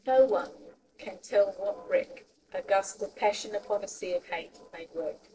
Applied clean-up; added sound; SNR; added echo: neural separator model SepFormer DNS4.